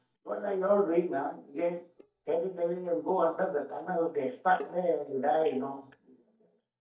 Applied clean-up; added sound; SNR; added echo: neural mask model DeepFilterNet 3.